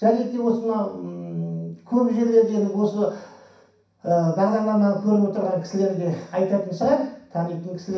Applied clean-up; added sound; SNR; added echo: none; none; none; reverberation time 0.6 s.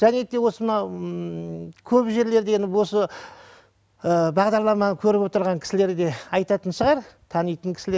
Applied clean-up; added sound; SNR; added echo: none; none; none; none.